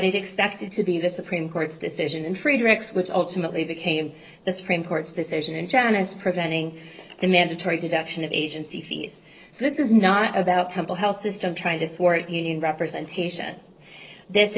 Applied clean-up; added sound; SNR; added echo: neural separator model SepFormer DNS4.